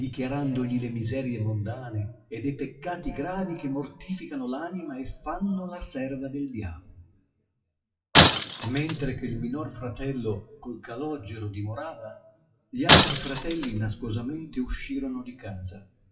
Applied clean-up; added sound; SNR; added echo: classical method WPE with log-MMSE.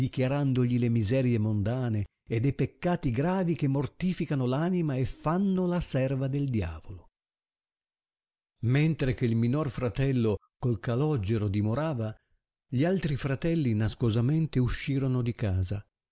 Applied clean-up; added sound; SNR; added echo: none; none; none; none.